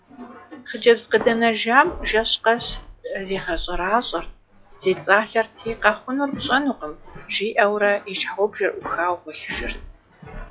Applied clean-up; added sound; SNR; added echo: classical method log-MMSE.